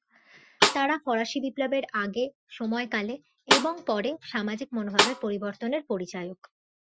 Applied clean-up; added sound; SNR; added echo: classical method Wiener filter.